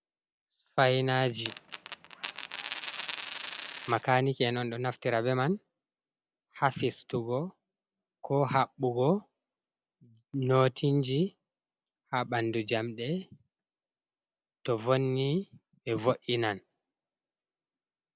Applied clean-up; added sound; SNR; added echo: none; Coin (dropping); 0 dB; none.